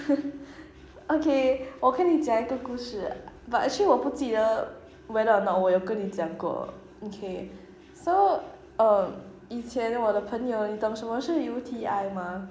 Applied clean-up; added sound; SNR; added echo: none; none; none; none.